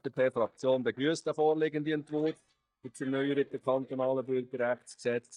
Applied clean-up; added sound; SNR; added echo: neural mask model DeepFilterNet 3.